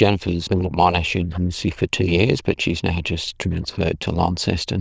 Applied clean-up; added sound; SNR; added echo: neural diffusion model UNIVERSE++.